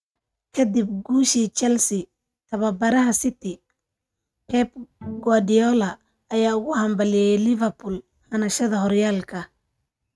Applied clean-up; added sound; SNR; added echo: neural mask model RNNoise.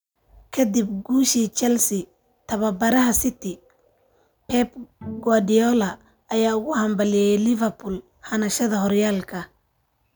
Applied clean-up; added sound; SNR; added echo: none; Bowed string instrument; 18 dB; none.